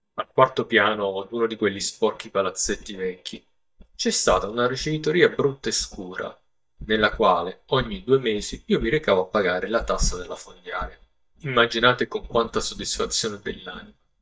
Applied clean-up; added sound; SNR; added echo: neural mask model DeepFilterNet 3.